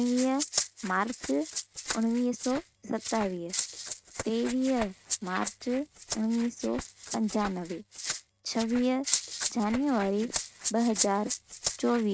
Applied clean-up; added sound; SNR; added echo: neural mask model RNNoise.